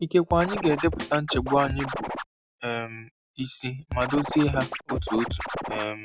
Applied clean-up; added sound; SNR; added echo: none; Scratching (performance technique); 5 dB; none.